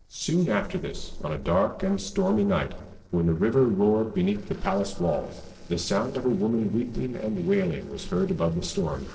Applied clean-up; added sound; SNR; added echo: neural separator model SepFormer DNS4.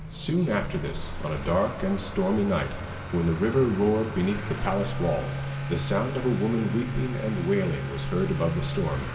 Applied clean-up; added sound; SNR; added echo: none; Accelerating, revving, vroom / Motor vehicle (road); 7 dB; reverberation time 2.8 s.